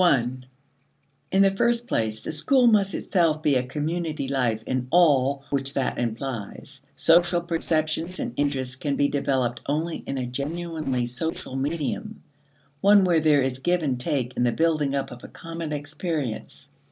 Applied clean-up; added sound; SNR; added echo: neural separator model SepFormer DNS4.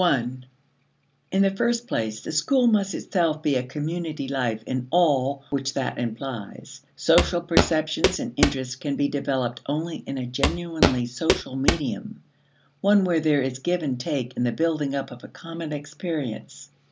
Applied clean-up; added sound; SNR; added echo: none; Walk, footsteps; -1 dB; none.